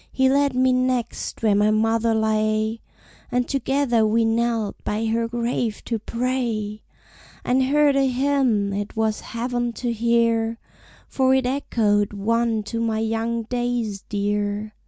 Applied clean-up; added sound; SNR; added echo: none; none; none; none.